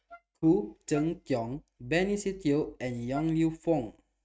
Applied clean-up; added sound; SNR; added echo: neural mask model RNNoise.